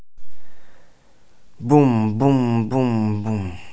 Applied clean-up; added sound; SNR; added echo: none; none; none; none.